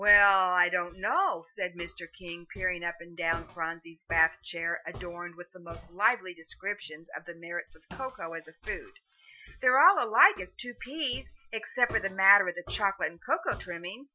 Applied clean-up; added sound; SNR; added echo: classical method Wiener filter.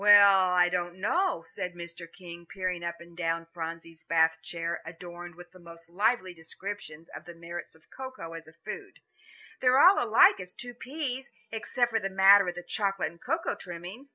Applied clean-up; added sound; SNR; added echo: none; none; none; none.